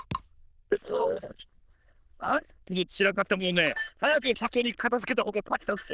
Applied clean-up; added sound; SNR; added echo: neural diffusion model UNIVERSE++.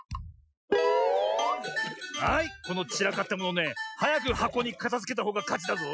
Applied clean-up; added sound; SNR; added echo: classical method Wiener filter.